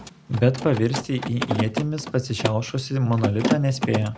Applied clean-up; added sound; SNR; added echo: none; Mechanisms; 6 dB; none.